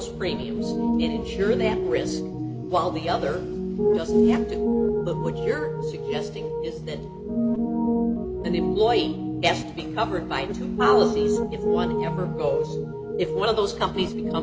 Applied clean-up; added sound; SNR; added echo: none; Piano; -3 dB; none.